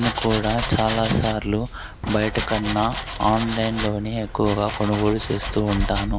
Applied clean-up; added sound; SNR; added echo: none; Domestic sounds, home sounds; 6 dB; none.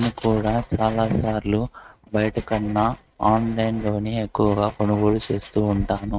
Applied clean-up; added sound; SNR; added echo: neural mask model RNNoise.